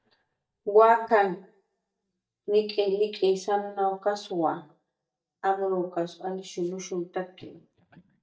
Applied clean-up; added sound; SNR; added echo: neural mask model DeepFilterNet 3.